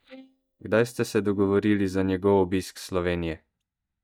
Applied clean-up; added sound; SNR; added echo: neural mask model DeepFilterNet 3.